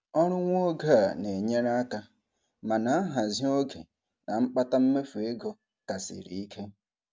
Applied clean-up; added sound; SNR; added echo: none; none; none; none.